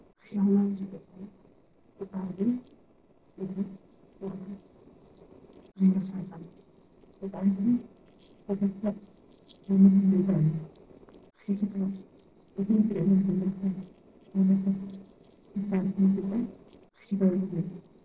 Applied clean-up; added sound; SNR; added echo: neural separator model SepFormer DNS4.